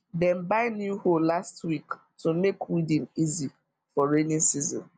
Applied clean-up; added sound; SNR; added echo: none; none; none; none.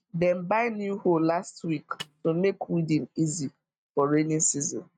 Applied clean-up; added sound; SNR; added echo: neural mask model RNNoise.